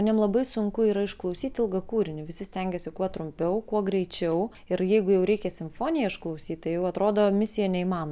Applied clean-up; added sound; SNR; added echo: none; none; none; none.